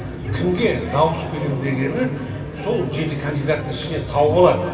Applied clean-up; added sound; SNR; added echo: none; none; none; reverberation time 2.4 s.